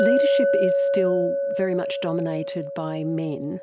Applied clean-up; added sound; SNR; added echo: none; Chink, clink; -4 dB; none.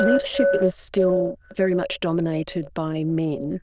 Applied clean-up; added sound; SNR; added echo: neural diffusion model UNIVERSE++.